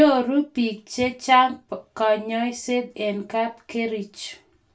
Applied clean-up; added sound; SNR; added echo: none; none; none; reverberation time 0.2 s.